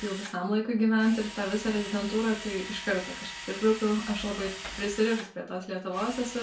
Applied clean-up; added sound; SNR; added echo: none; Drill; 12 dB; reverberation time 0.3 s.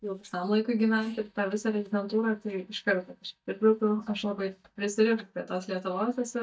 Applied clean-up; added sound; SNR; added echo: neural mask model DeepFilterNet 3.